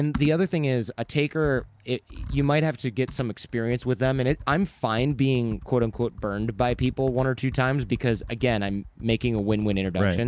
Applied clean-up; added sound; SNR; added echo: none; Computer keyboard; 15 dB; none.